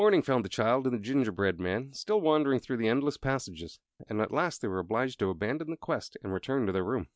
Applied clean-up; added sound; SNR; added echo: none; none; none; none.